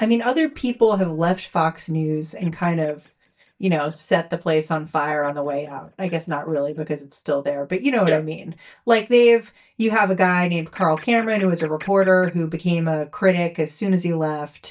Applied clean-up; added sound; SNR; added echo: neural mask model DeepFilterNet 3.